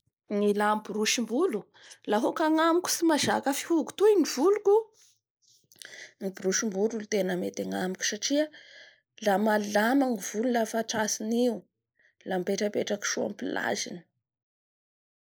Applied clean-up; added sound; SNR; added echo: neural mask model Resemble Enhance denoiser.